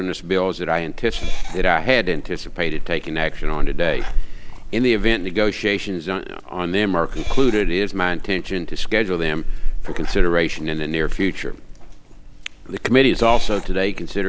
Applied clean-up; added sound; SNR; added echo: none; Meow / Purr; -1 dB; none.